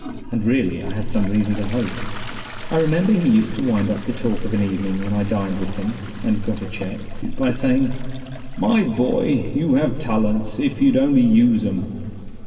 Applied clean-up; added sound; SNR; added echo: none; Toilet flush; 18 dB; reverberation time 2.1 s.